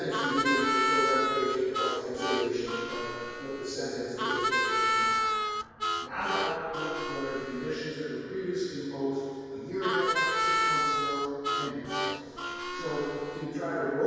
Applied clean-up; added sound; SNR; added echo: none; Harmonica; -3 dB; reverberation time 2.2 s.